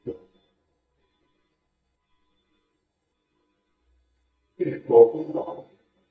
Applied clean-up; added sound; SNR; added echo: neural mask model DeepFilterNet 3.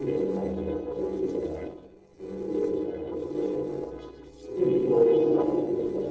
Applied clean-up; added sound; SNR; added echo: neural separator model SepFormer DNS4.